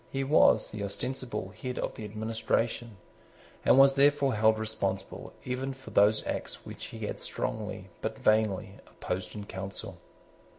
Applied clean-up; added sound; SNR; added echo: none; none; none; none.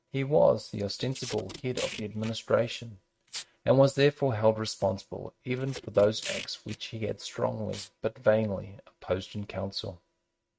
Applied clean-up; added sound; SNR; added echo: neural mask model RNNoise.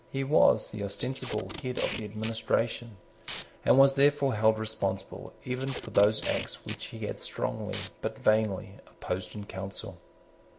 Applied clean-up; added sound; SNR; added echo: none; Packing tape, duct tape; 12 dB; none.